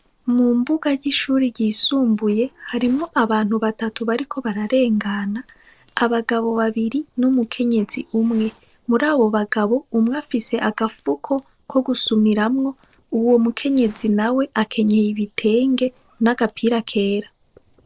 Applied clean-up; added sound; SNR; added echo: neural separator model SepFormer DNS4.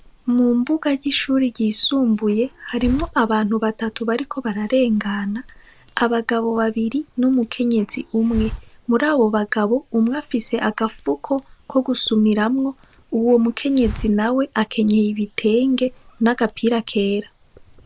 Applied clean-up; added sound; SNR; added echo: none; Hiss; 19 dB; none.